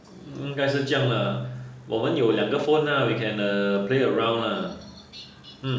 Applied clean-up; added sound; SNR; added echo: none; none; none; none.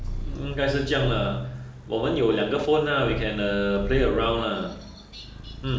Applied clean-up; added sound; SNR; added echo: none; Purr; 9 dB; none.